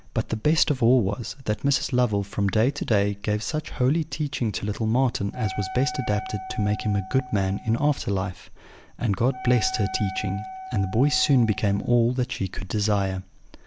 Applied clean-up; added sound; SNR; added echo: none; Wind instrument, woodwind instrument; 13 dB; none.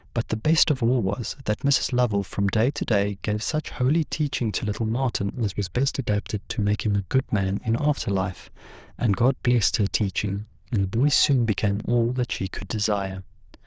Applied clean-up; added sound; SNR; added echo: neural diffusion model UNIVERSE++.